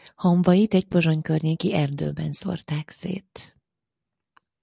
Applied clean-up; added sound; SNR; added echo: none; none; none; none.